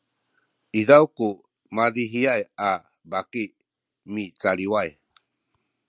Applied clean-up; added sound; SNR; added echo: none; none; none; none.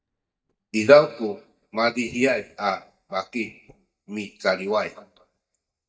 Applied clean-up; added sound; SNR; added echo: neural mask model DeepFilterNet 3.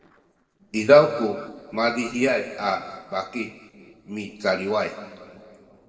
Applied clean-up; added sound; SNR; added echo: neural separator model SepFormer DNS4.